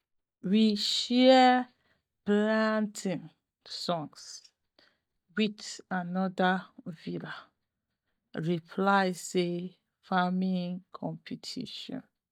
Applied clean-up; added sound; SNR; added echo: neural mask model DeepFilterNet 3.